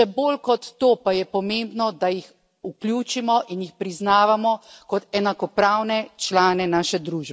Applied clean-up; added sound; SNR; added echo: none; none; none; none.